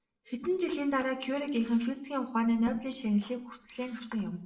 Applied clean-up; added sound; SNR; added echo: neural separator model SepFormer DNS4.